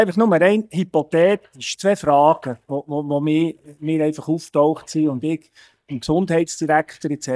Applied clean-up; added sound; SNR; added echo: neural mask model DeepFilterNet 3.